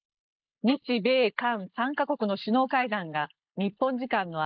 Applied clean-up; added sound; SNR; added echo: neural mask model Resemble Enhance denoiser.